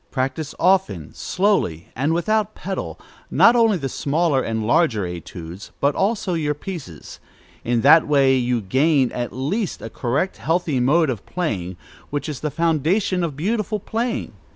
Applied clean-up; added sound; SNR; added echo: none; none; none; none.